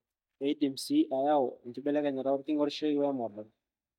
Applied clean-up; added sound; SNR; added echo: neural mask model DeepFilterNet 3.